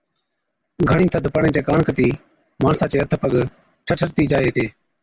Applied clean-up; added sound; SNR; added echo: none; none; none; none.